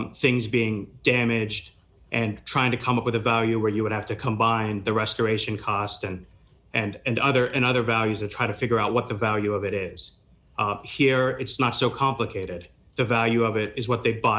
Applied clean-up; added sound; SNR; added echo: none; none; none; none.